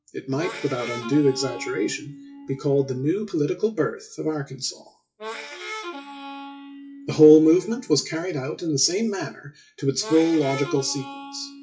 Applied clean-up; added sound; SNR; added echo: classical method WPE with log-MMSE.